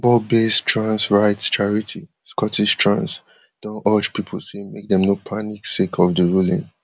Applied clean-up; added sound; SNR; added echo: none; none; none; none.